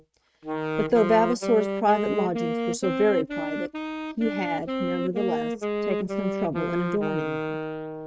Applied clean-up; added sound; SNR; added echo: neural mask model RNNoise.